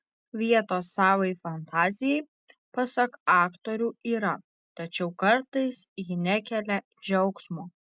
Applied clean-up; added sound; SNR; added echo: none; none; none; none.